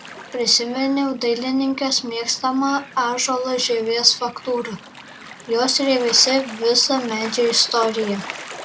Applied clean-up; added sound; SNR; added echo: none; Gull, seagull / Waves, surf; 16 dB; none.